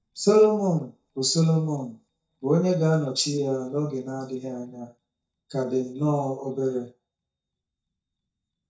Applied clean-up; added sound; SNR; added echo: neural mask model DeepFilterNet 3.